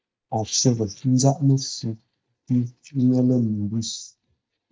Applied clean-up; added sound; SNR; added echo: neural mask model DeepFilterNet 3.